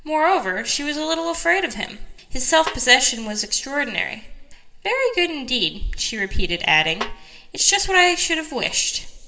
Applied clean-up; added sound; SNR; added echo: none; Snare drum; 14 dB; reverberation time 1.2 s.